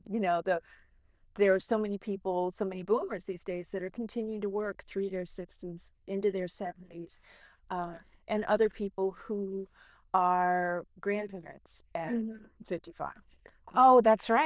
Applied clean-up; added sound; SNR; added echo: neural diffusion model UNIVERSE++.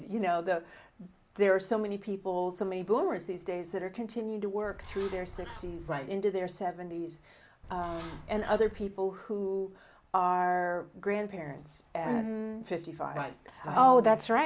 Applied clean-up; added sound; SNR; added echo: none; Bird; 14 dB; none.